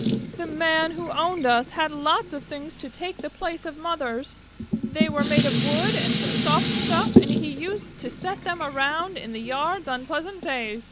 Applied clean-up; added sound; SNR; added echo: none; Dishes, pots, and pans; -2 dB; none.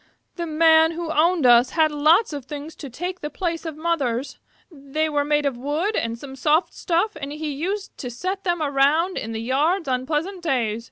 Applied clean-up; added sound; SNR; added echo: none; none; none; none.